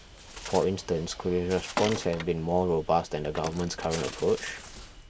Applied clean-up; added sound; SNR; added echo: none; Bird; 12 dB; none.